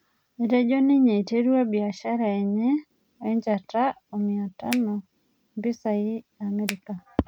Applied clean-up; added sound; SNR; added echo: none; Finger snapping; 11 dB; none.